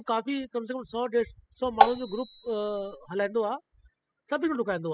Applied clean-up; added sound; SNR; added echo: classical method spectral subtraction.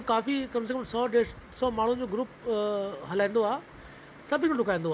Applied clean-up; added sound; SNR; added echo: none; none; none; none.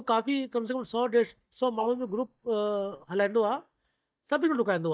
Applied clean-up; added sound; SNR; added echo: neural mask model DeepFilterNet 3.